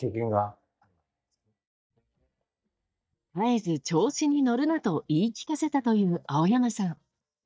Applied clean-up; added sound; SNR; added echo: neural mask model DeepFilterNet 3.